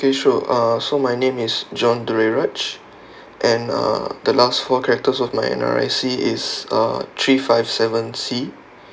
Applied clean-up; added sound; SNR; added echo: none; none; none; none.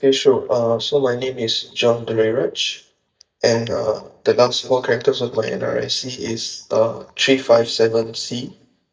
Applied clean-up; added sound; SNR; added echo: neural mask model DeepFilterNet 3.